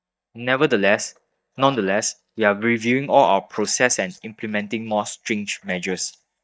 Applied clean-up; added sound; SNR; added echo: neural mask model DeepFilterNet 3.